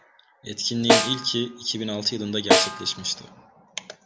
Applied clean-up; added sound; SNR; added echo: none; Snare drum; -4 dB; none.